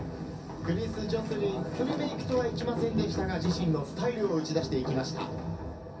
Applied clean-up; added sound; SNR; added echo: none; none; none; reverberation time 0.3 s.